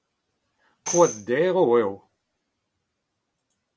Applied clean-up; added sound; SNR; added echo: none; Tambourine; 11 dB; none.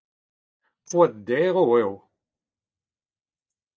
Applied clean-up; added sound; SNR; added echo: neural mask model DeepFilterNet 3.